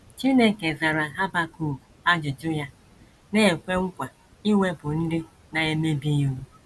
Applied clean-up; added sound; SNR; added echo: none; none; none; none.